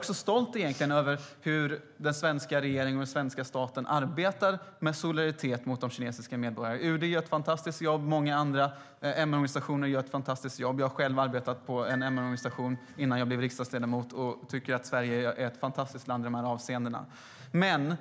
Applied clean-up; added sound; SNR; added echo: none; Glockenspiel; 15 dB; none.